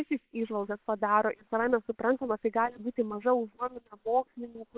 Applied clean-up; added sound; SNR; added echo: neural separator model SepFormer WHAM!.